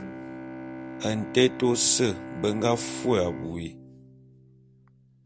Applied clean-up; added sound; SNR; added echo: none; Bowed string instrument; 11 dB; none.